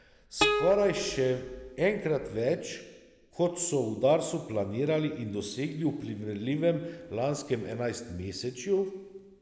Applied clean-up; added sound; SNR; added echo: none; Plucked string instrument; 3 dB; none.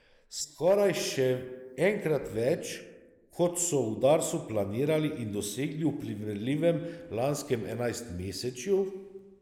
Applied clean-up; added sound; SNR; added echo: neural mask model Resemble Enhance denoiser.